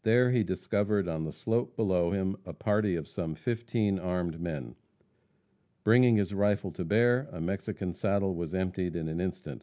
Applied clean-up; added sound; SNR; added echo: none; none; none; none.